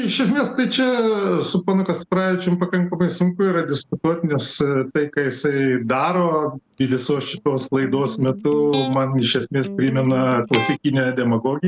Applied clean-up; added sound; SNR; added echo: none; Electric guitar; 10 dB; none.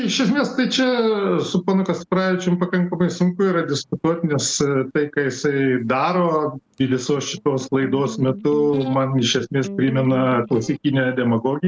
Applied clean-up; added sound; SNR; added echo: neural separator model SepFormer DNS4.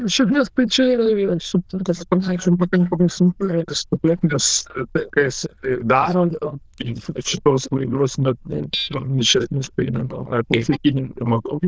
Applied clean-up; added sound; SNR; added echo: neural diffusion model UNIVERSE++.